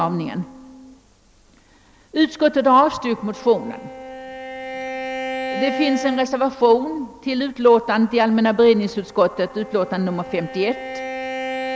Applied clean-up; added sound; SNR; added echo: none; Bowed string instrument; 12 dB; none.